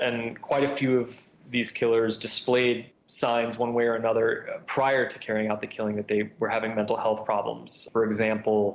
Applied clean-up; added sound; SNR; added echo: none; none; none; none.